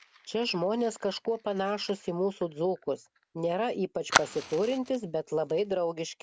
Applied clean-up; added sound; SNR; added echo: none; Fire; 8 dB; none.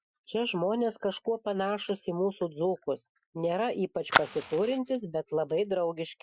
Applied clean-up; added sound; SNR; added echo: classical method Wiener filter.